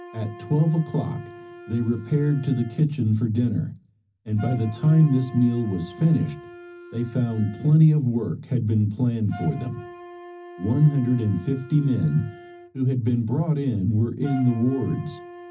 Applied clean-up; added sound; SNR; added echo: none; Wind instrument, woodwind instrument; 19 dB; reverberation time 0.4 s.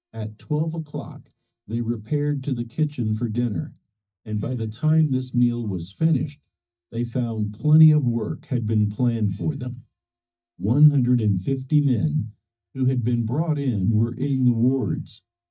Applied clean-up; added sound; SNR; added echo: neural mask model DeepFilterNet 3.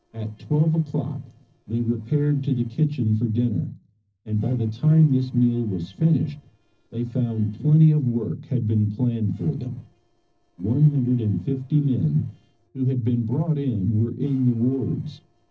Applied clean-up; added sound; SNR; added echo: neural separator model SepFormer DNS4.